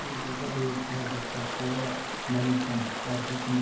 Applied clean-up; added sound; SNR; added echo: none; Stream / Ocean; 3 dB; reverberation time 0.9 s.